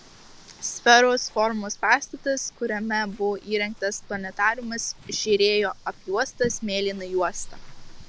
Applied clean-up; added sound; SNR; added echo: none; Livestock, farm animals, working animals; 19 dB; none.